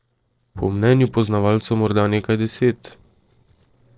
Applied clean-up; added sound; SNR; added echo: neural separator model SepFormer DNS4.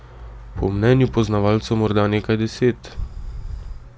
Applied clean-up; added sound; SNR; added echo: none; Bowed string instrument; 17 dB; none.